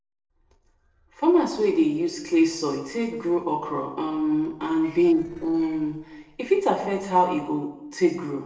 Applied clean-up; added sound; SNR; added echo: neural separator model SepFormer DNS4.